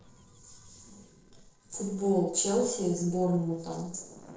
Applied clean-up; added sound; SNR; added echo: neural separator model SepFormer DNS4.